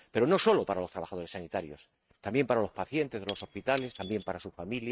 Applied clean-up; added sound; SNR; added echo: neural mask model RNNoise.